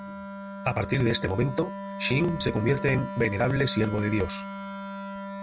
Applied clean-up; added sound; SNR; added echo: none; Wind instrument, woodwind instrument; 9 dB; none.